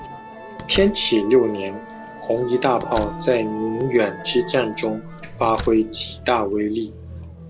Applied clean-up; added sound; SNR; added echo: none; Slam + Musical instrument; 12 dB; none.